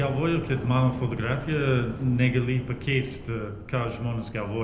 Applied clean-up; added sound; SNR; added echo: none; Fire; 13 dB; reverberation time 0.7 s.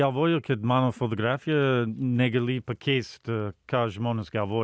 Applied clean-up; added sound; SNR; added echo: none; none; none; none.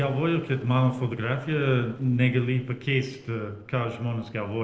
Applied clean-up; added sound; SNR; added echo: neural separator model SepFormer DNS4.